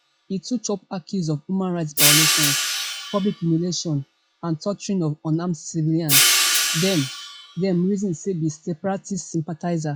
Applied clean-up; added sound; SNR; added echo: classical method log-MMSE.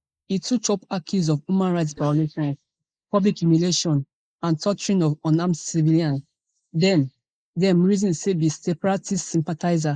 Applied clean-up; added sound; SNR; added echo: neural mask model Resemble Enhance denoiser.